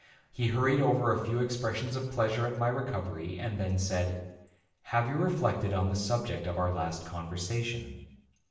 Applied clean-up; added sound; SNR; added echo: none; none; none; reverberation time 0.7 s.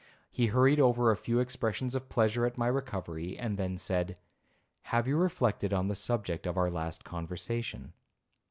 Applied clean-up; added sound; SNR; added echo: none; none; none; none.